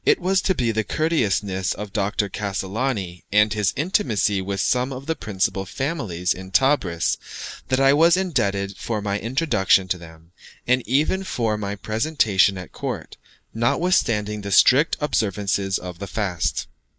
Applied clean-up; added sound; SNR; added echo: neural mask model Resemble Enhance denoiser.